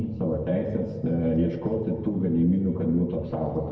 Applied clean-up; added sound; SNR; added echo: none; Guitar; 14 dB; reverberation time 1.2 s.